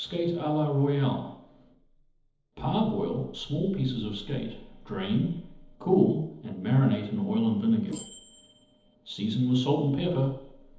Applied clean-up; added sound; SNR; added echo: neural separator model SepFormer DNS4.